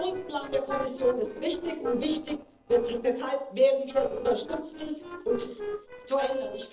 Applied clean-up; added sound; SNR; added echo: neural separator model SepFormer DNS4.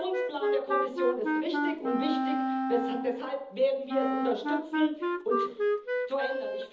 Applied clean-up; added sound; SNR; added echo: none; Wind instrument, woodwind instrument; -1 dB; reverberation time 0.7 s.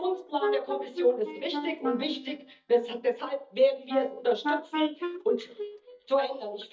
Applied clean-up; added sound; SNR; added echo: neural mask model DeepFilterNet 3.